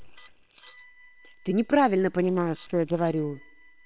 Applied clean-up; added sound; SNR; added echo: neural separator model SepFormer WHAM!.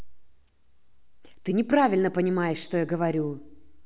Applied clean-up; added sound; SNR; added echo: none; none; none; none.